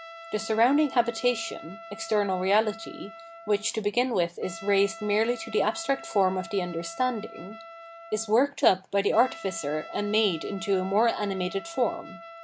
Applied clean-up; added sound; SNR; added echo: none; Trumpet; 16 dB; none.